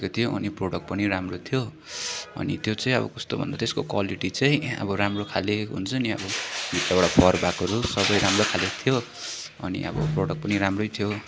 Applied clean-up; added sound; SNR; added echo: none; none; none; none.